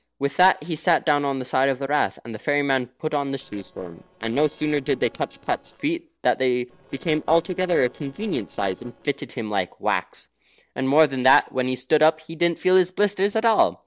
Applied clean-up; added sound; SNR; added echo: neural separator model SepFormer DNS4.